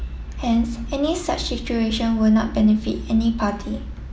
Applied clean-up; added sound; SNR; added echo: none; none; none; none.